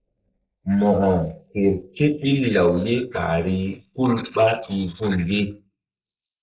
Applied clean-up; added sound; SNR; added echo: neural mask model Resemble Enhance denoiser.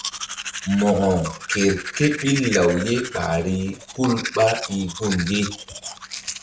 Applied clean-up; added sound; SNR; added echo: none; Domestic sounds, home sounds; 9 dB; none.